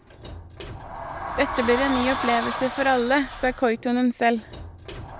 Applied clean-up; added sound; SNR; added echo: none; Sliding door; 8 dB; none.